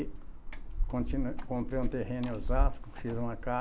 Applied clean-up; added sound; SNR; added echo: none; Keys jangling; -3 dB; none.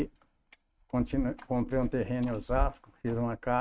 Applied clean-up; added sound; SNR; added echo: neural mask model RNNoise.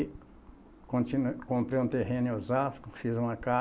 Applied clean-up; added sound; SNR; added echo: none; none; none; none.